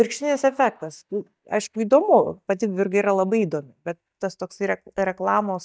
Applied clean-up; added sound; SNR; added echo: neural mask model DeepFilterNet 3.